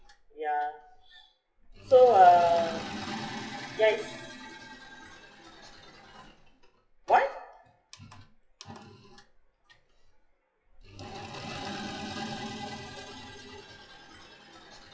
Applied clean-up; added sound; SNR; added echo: classical method WPE with log-MMSE.